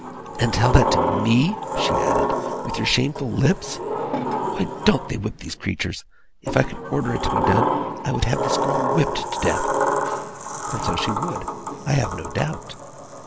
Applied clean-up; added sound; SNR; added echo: none; Sliding door; 1 dB; none.